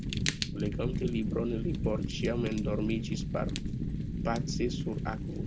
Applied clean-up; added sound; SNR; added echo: none; Fire; -2 dB; none.